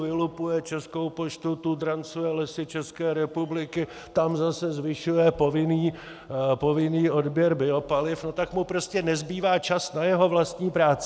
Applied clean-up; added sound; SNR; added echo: none; none; none; none.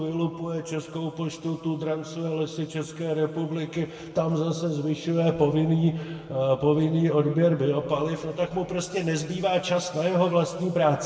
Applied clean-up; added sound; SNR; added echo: none; none; none; reverberation time 1.8 s.